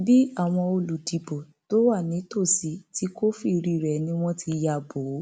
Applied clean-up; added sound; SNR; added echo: none; none; none; none.